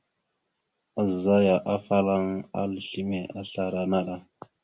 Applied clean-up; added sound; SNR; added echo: none; none; none; none.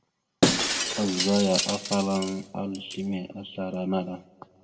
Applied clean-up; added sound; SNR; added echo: none; Shatter; 1 dB; reverberation time 1.1 s.